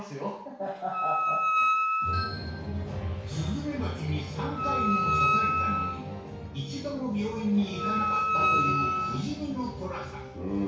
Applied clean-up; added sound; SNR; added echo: none; Wind instrument, woodwind instrument; -3 dB; reverberation time 0.6 s.